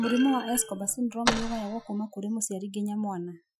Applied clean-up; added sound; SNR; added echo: classical method Wiener filter.